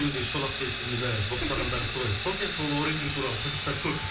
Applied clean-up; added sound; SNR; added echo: none; Sawing; 3 dB; reverberation time 0.3 s.